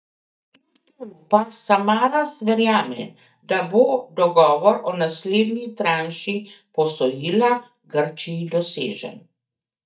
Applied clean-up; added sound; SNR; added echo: neural mask model DeepFilterNet 3.